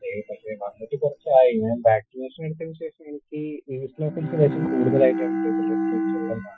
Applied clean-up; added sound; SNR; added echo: classical method Wiener filter.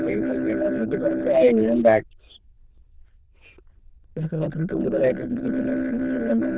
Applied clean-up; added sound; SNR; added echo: neural diffusion model UNIVERSE++.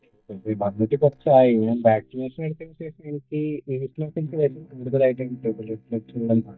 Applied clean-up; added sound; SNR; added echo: neural mask model DeepFilterNet 3.